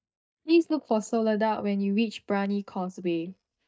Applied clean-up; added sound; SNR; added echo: neural mask model DeepFilterNet 3.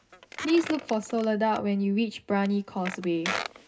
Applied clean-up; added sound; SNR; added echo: none; Squeak; 12 dB; reverberation time 0.2 s.